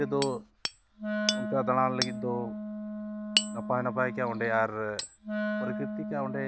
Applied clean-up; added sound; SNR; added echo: none; Hammer + Wind instrument, woodwind instrument; 2 dB; none.